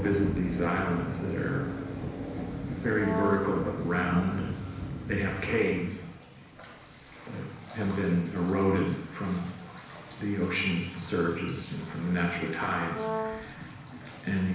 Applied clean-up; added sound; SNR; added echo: none; Brass instrument; 5 dB; reverberation time 0.9 s.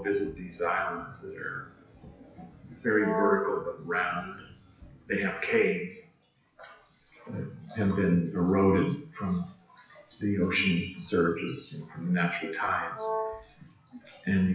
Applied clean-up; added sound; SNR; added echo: classical method WPE with log-MMSE.